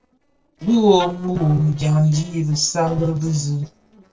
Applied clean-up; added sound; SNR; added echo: neural separator model SepFormer DNS4.